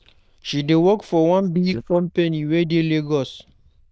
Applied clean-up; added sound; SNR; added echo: neural diffusion model UNIVERSE++.